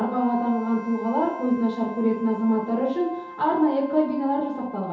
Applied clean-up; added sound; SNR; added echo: none; Wind instrument, woodwind instrument; 16 dB; reverberation time 0.8 s.